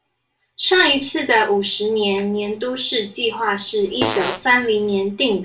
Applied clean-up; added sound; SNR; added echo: none; Fart; 8 dB; reverberation time 0.3 s.